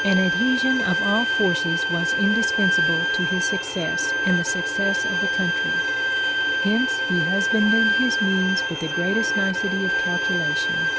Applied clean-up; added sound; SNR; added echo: none; Bowed string instrument; -3 dB; none.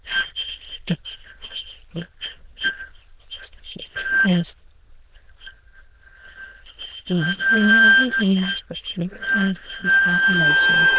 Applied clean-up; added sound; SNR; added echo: neural diffusion model UNIVERSE++.